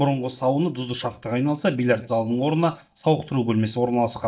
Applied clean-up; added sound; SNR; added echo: neural mask model DeepFilterNet 3.